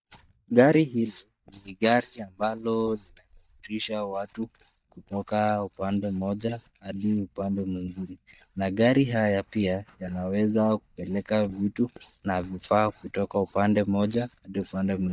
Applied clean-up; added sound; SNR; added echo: neural mask model DeepFilterNet 3.